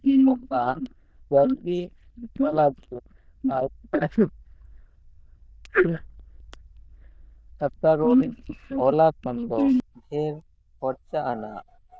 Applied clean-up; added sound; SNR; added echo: neural diffusion model UNIVERSE++.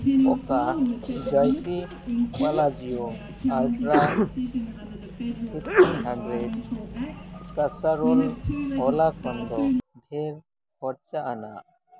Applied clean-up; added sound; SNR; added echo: none; Sneeze; -2 dB; none.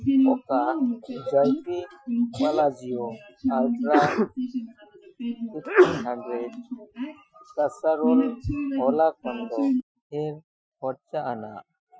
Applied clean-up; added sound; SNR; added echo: classical method Wiener filter.